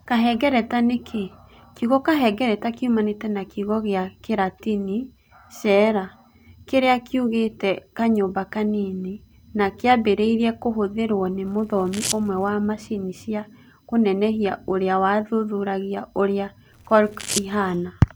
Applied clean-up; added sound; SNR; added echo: none; Domestic sounds, home sounds; 10 dB; none.